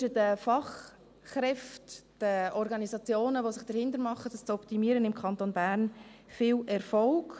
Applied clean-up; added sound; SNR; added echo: none; none; none; none.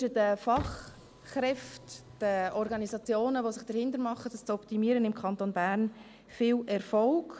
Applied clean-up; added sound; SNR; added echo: none; Car; 16 dB; none.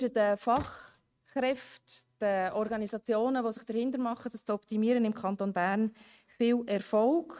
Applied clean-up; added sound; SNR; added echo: neural mask model RNNoise.